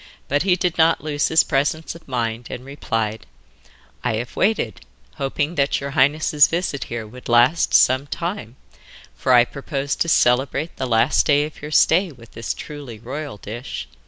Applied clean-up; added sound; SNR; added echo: none; none; none; none.